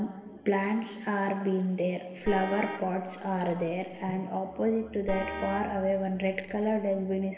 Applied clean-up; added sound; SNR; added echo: none; Vehicle horn, car horn, honking; 11 dB; reverberation time 2.7 s.